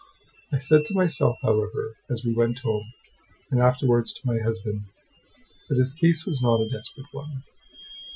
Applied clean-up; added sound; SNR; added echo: classical method Wiener filter.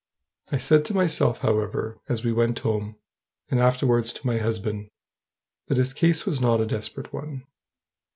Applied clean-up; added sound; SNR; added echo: none; none; none; none.